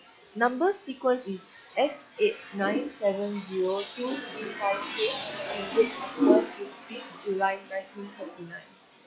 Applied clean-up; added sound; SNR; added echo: classical method log-MMSE.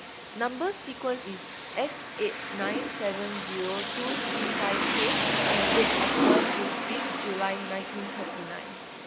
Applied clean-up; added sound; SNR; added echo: none; Rain; -4 dB; none.